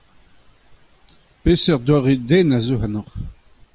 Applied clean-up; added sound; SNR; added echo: none; none; none; none.